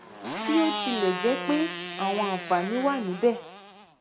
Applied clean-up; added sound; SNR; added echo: none; Motorcycle; 7 dB; none.